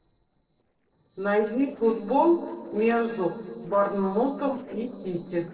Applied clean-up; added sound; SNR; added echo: neural separator model SepFormer DNS4.